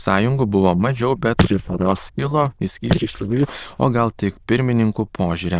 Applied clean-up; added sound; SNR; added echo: neural diffusion model UNIVERSE++.